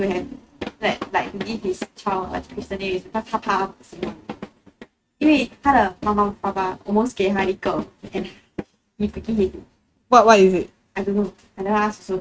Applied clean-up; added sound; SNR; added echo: neural mask model RNNoise.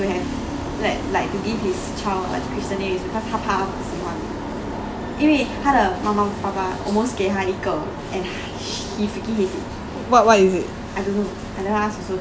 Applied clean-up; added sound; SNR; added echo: none; none; none; none.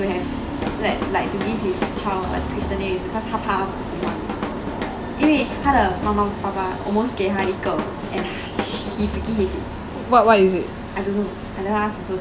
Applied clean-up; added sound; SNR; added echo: none; Drum kit; 9 dB; none.